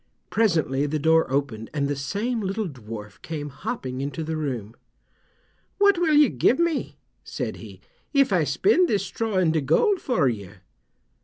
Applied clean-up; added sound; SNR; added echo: none; none; none; none.